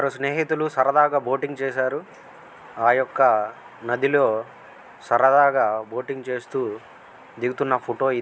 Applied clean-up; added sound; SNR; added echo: none; none; none; none.